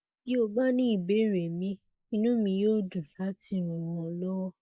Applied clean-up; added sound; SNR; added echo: neural mask model Resemble Enhance denoiser.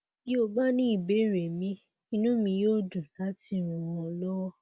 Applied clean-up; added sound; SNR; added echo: none; none; none; none.